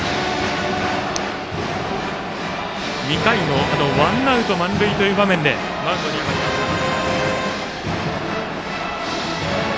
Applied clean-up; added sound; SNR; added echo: none; none; none; none.